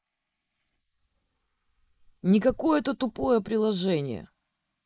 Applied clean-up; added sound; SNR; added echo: neural mask model Resemble Enhance denoiser.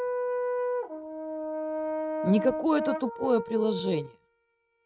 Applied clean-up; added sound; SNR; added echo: neural mask model RNNoise.